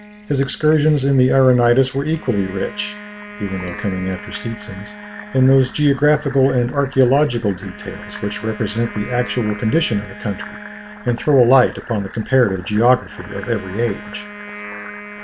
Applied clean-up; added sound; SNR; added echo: none; Wind instrument, woodwind instrument + Fill (with liquid); 16 dB; none.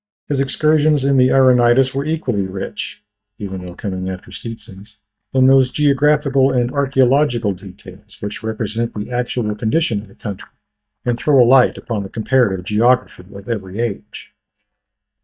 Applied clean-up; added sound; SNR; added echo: neural mask model DeepFilterNet 3.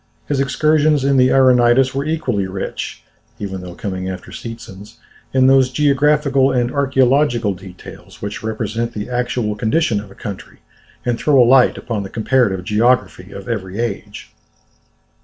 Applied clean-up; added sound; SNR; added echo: none; none; none; none.